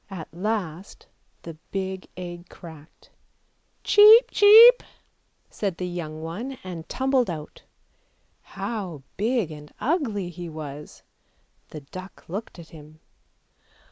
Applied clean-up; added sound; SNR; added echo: none; none; none; none.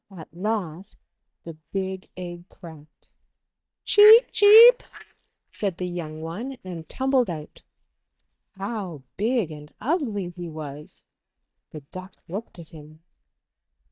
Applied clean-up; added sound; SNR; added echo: neural mask model DeepFilterNet 3.